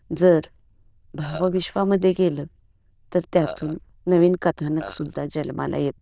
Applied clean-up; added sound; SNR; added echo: neural diffusion model UNIVERSE++.